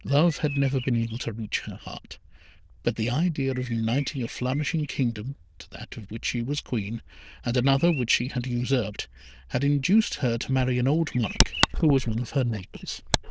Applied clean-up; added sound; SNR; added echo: neural diffusion model UNIVERSE++.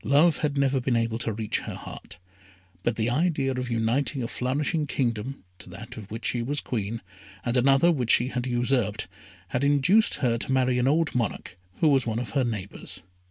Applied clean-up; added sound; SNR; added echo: none; none; none; none.